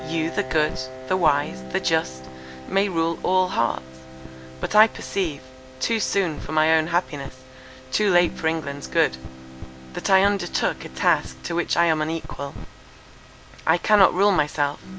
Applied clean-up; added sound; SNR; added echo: none; Bowed string instrument + Piano; 16 dB; none.